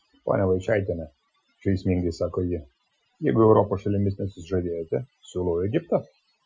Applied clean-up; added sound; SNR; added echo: classical method Wiener filter.